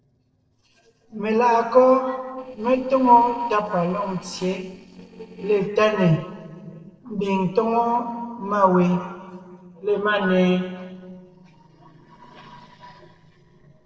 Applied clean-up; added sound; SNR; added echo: neural separator model SepFormer DNS4.